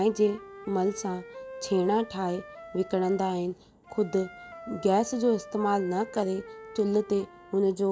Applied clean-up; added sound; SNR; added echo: none; Wind instrument, woodwind instrument; 17 dB; none.